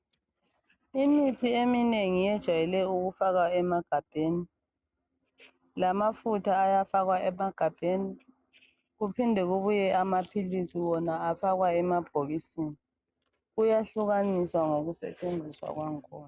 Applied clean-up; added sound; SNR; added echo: none; none; none; none.